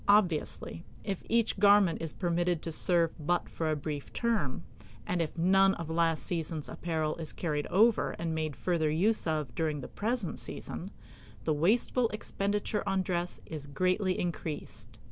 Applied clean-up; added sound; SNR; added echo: none; none; none; none.